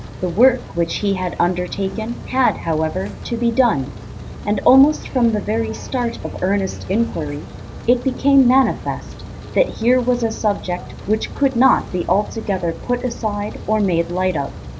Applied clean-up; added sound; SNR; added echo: none; Rain; 12 dB; none.